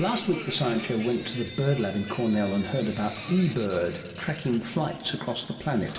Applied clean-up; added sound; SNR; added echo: none; Drip / Sink (filling or washing); 19 dB; reverberation time 2.2 s.